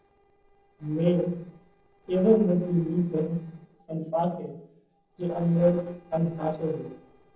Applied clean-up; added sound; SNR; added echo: neural separator model SepFormer DNS4.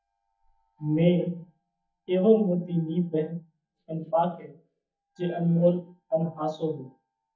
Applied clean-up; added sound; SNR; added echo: neural mask model DeepFilterNet 3.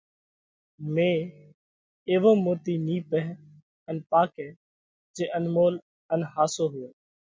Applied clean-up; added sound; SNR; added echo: none; none; none; none.